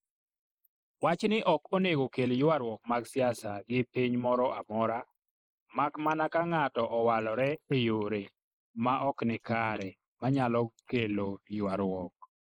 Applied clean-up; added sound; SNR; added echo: neural mask model Resemble Enhance denoiser.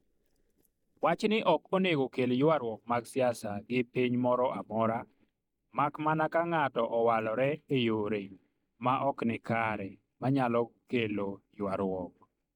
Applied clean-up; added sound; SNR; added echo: neural mask model DeepFilterNet 3.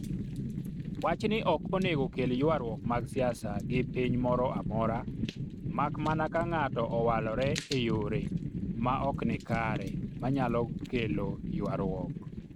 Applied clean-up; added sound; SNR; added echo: neural mask model RNNoise.